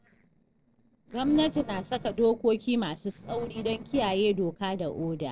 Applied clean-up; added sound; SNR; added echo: neural separator model SepFormer DNS4.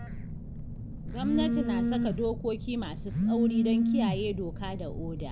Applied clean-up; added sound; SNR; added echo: none; Telephone; -4 dB; none.